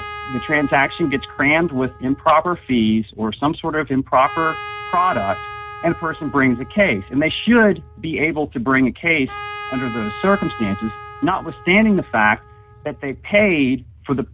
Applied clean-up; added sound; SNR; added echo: none; Trumpet; 16 dB; none.